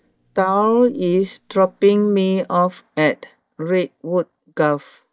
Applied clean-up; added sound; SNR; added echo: neural mask model DeepFilterNet 3.